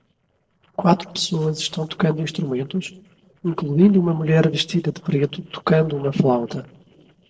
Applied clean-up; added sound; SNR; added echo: neural separator model SepFormer DNS4.